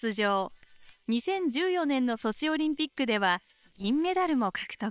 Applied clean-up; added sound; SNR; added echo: neural separator model SepFormer WHAM!.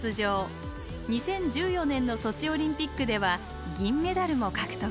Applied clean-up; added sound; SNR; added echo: none; none; none; none.